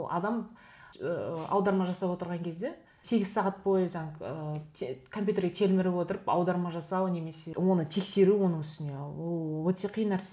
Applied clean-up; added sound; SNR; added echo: none; none; none; none.